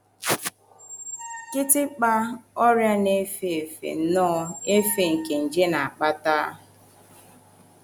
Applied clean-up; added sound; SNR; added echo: none; Squeak; 18 dB; none.